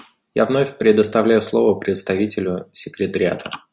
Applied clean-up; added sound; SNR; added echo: none; none; none; none.